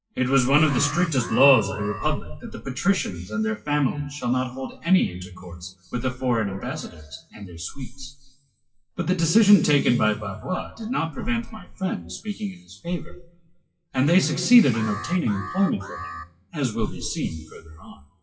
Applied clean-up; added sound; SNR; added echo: classical method WPE with log-MMSE.